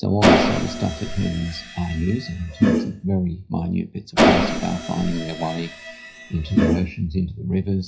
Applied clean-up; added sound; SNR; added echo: classical method WPE with log-MMSE.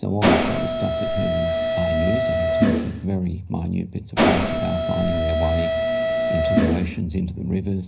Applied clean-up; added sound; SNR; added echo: none; Mechanisms; -3 dB; reverberation time 0.5 s.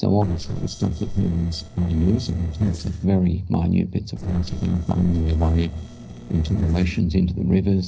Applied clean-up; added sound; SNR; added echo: neural separator model SepFormer DNS4.